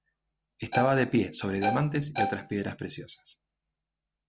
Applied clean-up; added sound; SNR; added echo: none; Bowed string instrument; 1 dB; none.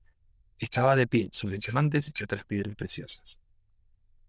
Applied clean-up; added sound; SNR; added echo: neural diffusion model UNIVERSE++.